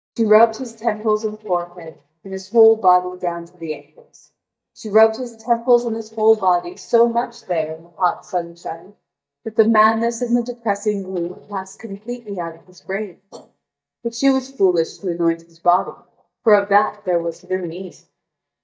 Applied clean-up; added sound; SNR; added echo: neural mask model DeepFilterNet 3.